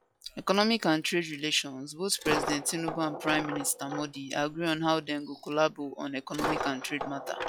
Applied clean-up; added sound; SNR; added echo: classical method log-MMSE.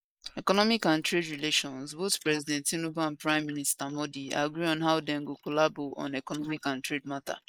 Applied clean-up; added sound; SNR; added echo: neural mask model Resemble Enhance denoiser.